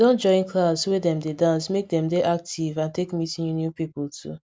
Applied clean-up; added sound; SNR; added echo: none; none; none; none.